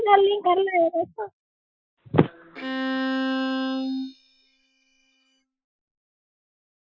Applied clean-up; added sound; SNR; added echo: classical method Wiener filter.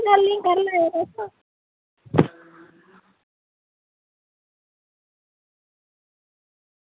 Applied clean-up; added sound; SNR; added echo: none; none; none; none.